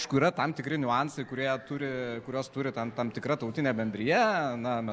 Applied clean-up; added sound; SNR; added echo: none; none; none; none.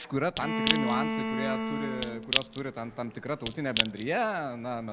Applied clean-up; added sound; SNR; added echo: none; Crack / Crushing + Bowed string instrument; -2 dB; none.